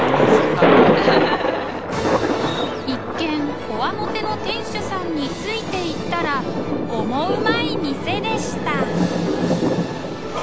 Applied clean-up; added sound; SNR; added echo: none; Thunder; -4 dB; none.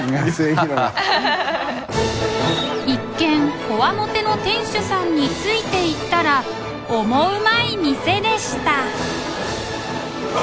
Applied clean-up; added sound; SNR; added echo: none; none; none; none.